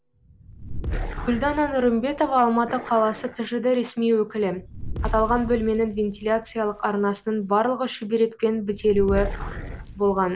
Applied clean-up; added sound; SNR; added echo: none; Dog + Fire; 10 dB; none.